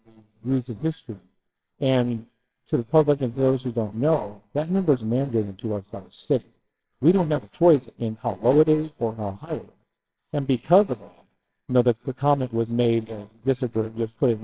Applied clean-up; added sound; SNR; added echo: neural separator model SepFormer WHAMR!.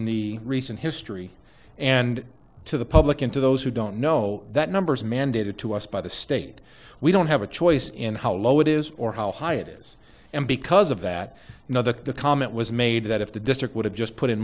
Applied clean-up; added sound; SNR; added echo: none; none; none; none.